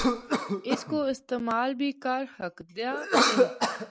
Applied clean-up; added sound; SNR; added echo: none; Cough; -3 dB; none.